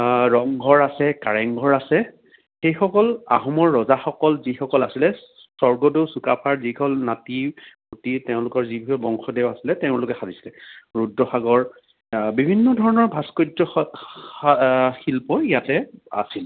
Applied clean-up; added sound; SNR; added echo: none; none; none; none.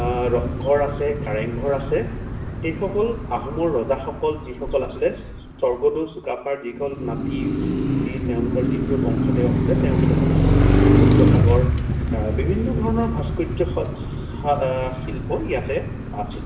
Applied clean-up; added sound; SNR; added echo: none; Car passing by; -3 dB; reverberation time 0.8 s.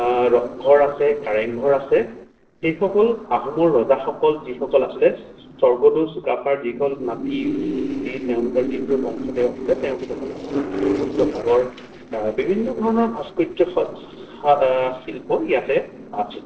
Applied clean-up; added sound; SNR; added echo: neural separator model SepFormer DNS4.